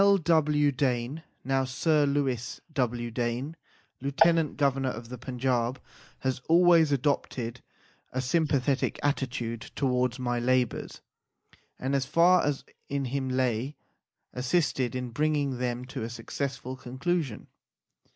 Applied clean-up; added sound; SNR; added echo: neural mask model Resemble Enhance denoiser.